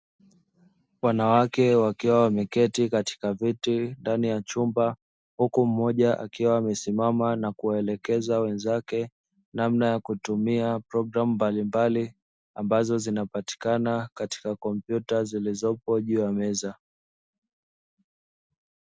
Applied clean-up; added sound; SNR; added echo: none; none; none; none.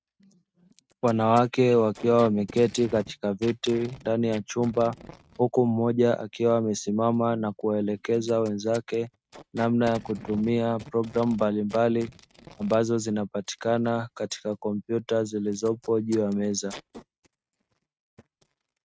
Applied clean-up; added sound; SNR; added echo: neural mask model RNNoise.